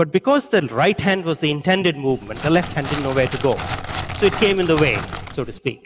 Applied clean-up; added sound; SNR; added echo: none; Crackle; 8 dB; none.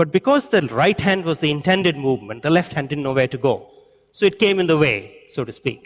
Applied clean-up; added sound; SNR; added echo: none; none; none; none.